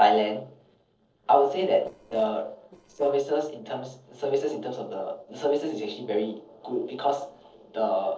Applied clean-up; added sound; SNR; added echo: neural separator model SepFormer DNS4.